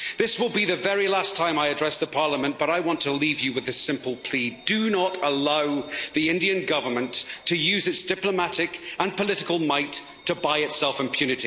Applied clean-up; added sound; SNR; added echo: none; Bell; 20 dB; none.